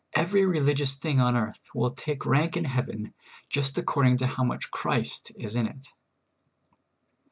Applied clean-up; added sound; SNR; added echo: none; none; none; none.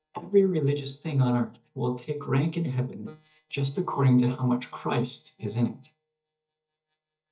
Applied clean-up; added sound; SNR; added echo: neural mask model DeepFilterNet 3.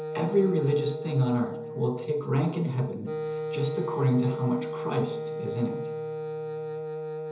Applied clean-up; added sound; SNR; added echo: none; Wind instrument, woodwind instrument; 6 dB; reverberation time 0.8 s.